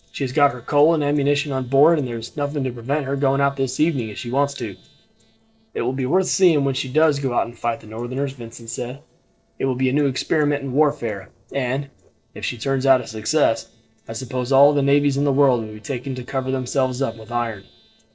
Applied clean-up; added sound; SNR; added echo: neural separator model SepFormer DNS4.